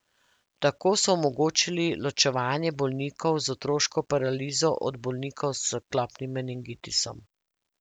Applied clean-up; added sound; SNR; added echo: none; none; none; none.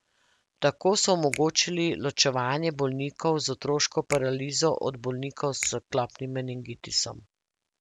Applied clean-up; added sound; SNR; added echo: none; Finger snapping; 16 dB; none.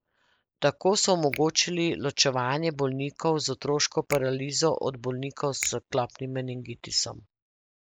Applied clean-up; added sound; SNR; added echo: neural mask model Resemble Enhance denoiser.